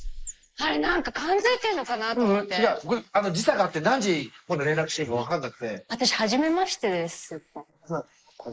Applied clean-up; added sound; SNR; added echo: neural mask model Resemble Enhance denoiser.